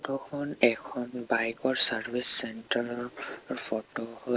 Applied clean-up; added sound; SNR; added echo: none; none; none; none.